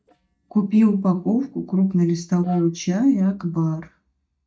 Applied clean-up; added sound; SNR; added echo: neural mask model DeepFilterNet 3.